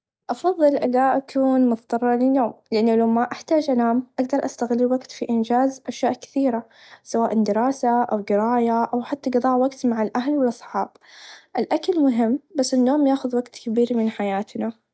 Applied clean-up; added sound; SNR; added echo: none; none; none; none.